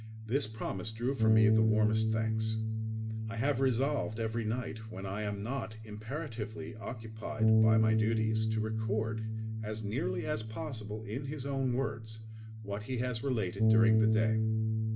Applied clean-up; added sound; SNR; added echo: none; Bass guitar; -4 dB; reverberation time 0.3 s.